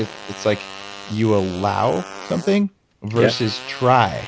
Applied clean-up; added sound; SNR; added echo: none; Fart; 15 dB; none.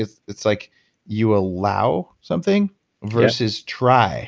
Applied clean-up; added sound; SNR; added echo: none; none; none; none.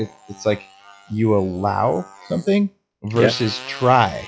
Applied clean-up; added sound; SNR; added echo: classical method log-MMSE.